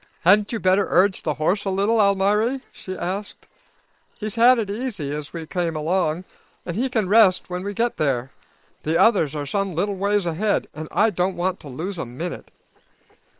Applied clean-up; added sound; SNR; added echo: neural separator model SepFormer WHAM!.